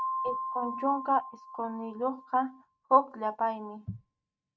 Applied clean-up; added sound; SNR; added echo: neural mask model RNNoise.